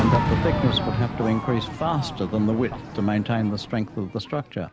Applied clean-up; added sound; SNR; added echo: none; Crowd / Fireworks; 3 dB; none.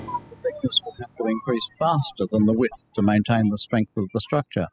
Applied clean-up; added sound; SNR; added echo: classical method spectral subtraction.